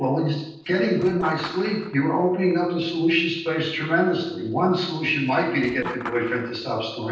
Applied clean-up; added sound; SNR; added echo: neural separator model SepFormer DNS4.